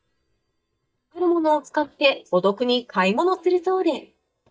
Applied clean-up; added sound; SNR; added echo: neural mask model DeepFilterNet 3.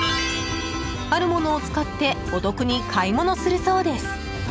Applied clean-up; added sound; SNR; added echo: none; none; none; none.